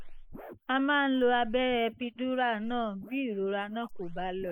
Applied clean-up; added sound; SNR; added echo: neural mask model Resemble Enhance denoiser.